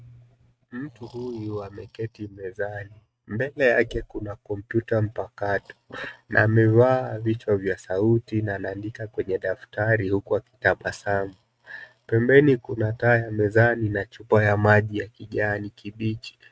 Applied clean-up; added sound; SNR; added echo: neural mask model RNNoise.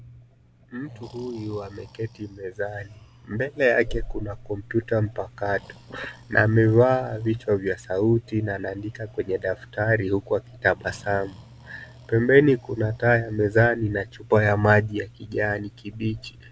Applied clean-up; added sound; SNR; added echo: none; Breathing; 20 dB; none.